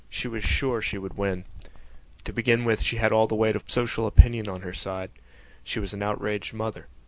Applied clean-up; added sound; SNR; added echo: none; none; none; none.